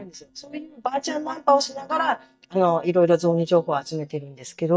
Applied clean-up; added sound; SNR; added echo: neural mask model DeepFilterNet 3.